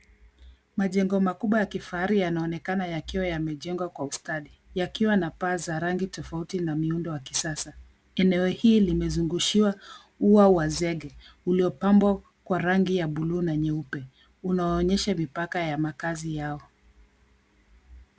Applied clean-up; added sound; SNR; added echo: none; none; none; none.